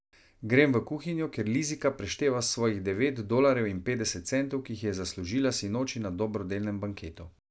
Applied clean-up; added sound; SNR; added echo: none; none; none; none.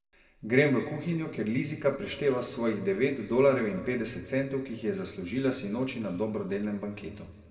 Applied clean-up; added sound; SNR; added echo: none; none; none; reverberation time 1.9 s.